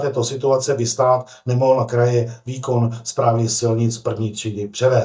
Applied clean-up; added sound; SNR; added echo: neural mask model DeepFilterNet 3.